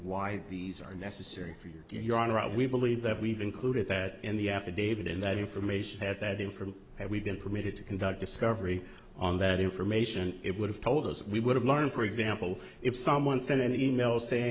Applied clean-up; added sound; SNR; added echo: none; none; none; none.